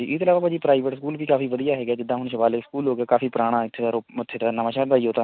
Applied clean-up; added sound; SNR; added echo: none; none; none; none.